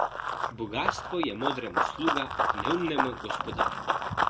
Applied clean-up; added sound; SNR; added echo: none; Run; -4 dB; none.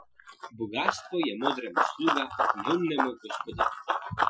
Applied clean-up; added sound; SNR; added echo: classical method Wiener filter.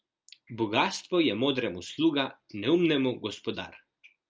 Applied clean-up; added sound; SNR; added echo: none; none; none; none.